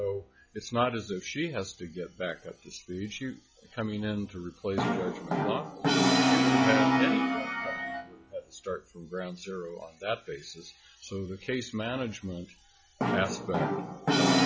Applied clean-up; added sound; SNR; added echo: classical method log-MMSE.